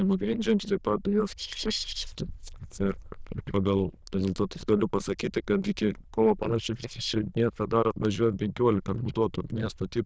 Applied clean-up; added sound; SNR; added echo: neural diffusion model UNIVERSE++.